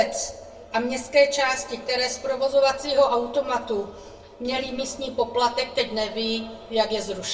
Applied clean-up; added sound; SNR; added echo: none; none; none; reverberation time 0.3 s.